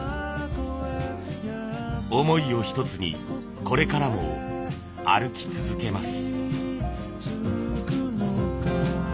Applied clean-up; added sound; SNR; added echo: none; none; none; none.